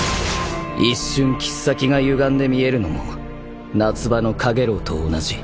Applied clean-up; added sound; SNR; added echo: none; none; none; none.